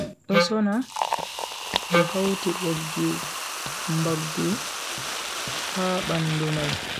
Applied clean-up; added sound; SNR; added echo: none; Liquid + Wind instrument, woodwind instrument; 0 dB; none.